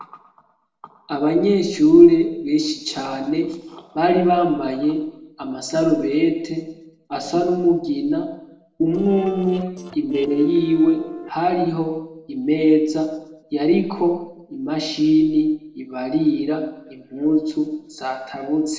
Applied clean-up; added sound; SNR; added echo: neural separator model SepFormer DNS4.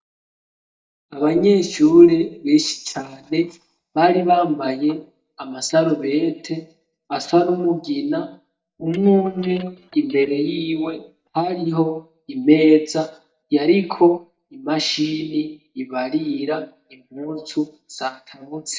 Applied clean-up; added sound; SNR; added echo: neural mask model DeepFilterNet 3.